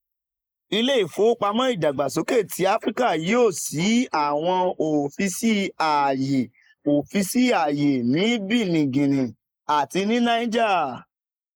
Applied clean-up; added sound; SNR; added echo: neural mask model Resemble Enhance denoiser.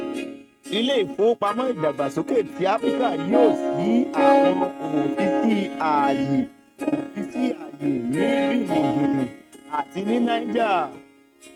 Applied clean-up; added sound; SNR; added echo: neural mask model RNNoise.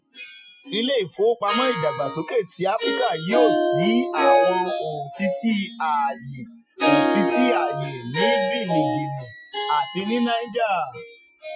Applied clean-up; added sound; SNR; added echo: classical method Wiener filter.